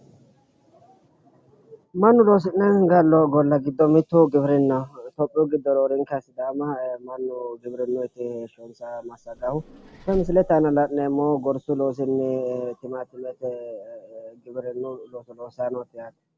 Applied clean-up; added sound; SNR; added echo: none; Vehicle; 18 dB; none.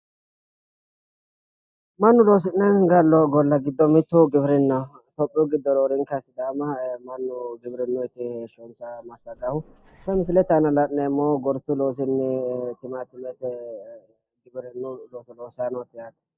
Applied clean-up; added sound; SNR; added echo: neural mask model DeepFilterNet 3.